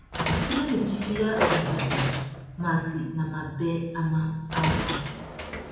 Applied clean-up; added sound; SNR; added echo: none; Train; 2 dB; reverberation time 0.9 s.